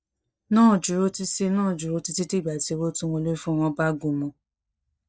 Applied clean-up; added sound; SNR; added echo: neural mask model DeepFilterNet 3.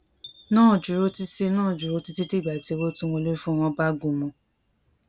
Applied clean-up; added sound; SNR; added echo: none; Chime; 18 dB; none.